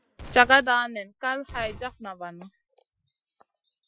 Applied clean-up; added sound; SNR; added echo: classical method Wiener filter.